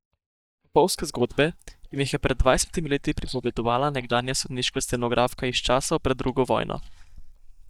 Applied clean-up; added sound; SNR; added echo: neural mask model DeepFilterNet 3.